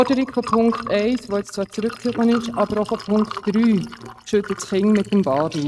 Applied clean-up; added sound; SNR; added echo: neural mask model RNNoise.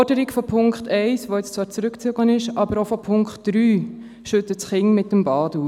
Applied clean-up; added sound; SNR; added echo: none; none; none; none.